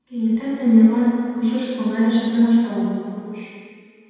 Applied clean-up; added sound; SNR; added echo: none; none; none; reverberation time 2.1 s.